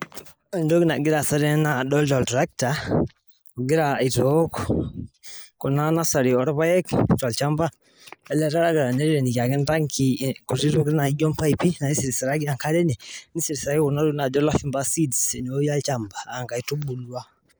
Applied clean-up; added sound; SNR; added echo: neural mask model Resemble Enhance denoiser.